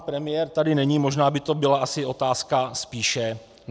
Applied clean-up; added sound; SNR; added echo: none; none; none; none.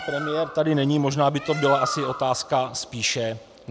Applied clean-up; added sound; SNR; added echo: none; Bird; 11 dB; none.